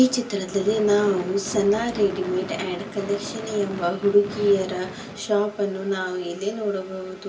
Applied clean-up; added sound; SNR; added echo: none; Gunshot, gunfire / Fireworks; 14 dB; reverberation time 0.3 s.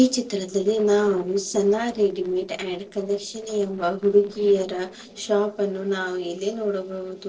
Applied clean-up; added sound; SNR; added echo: neural separator model SepFormer DNS4.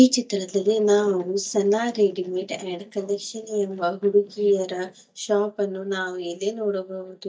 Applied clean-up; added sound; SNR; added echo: neural mask model DeepFilterNet 3.